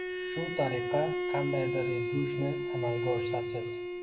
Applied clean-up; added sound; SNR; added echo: none; Bowed string instrument; -1 dB; none.